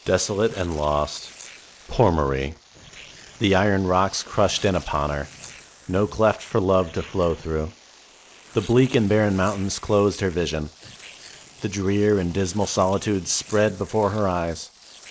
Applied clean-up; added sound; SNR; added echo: neural mask model Resemble Enhance denoiser.